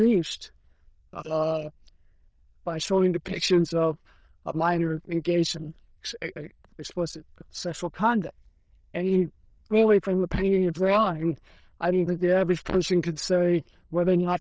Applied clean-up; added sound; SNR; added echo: neural diffusion model UNIVERSE++.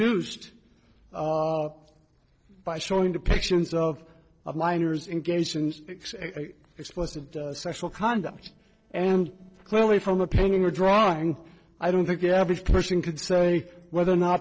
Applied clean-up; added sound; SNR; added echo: neural separator model SepFormer DNS4.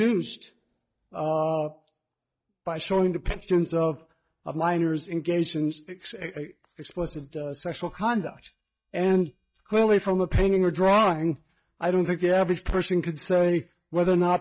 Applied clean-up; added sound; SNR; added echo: neural mask model DeepFilterNet 3.